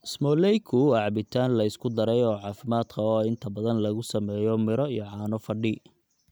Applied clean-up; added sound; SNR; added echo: none; none; none; none.